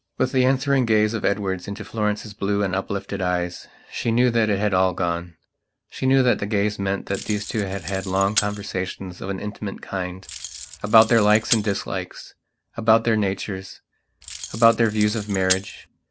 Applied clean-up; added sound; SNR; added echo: none; Keys jangling; 10 dB; none.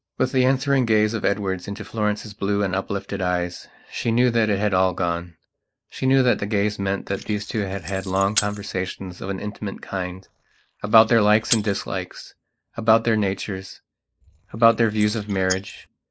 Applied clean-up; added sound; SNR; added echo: neural mask model Resemble Enhance denoiser.